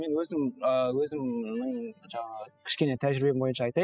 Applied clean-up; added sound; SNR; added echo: classical method spectral subtraction.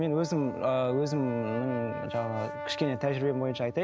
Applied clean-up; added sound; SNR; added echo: none; Brass instrument; 10 dB; none.